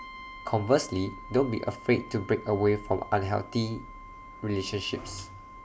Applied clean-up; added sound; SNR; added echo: none; Brass instrument; 17 dB; none.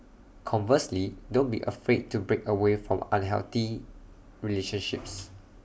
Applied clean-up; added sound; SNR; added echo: none; none; none; none.